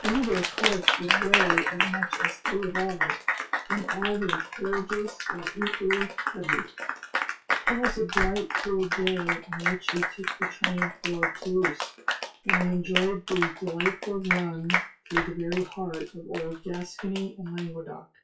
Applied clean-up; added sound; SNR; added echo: classical method WPE with log-MMSE.